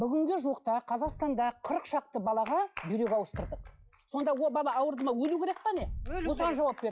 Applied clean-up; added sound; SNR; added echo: classical method log-MMSE.